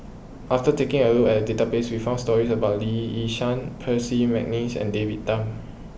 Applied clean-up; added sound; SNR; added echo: none; none; none; none.